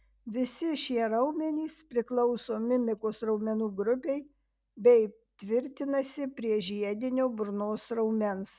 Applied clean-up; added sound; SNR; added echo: none; none; none; none.